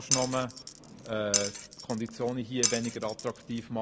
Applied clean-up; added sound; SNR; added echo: none; Glass; -1 dB; none.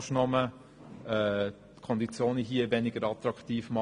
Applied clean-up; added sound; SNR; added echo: none; none; none; none.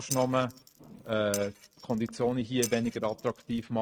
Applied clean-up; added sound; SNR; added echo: neural mask model RNNoise.